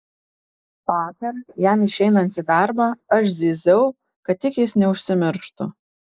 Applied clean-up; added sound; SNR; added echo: neural mask model Resemble Enhance denoiser.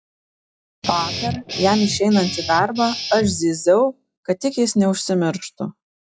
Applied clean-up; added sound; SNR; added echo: classical method log-MMSE.